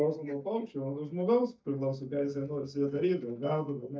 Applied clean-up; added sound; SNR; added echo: neural mask model DeepFilterNet 3.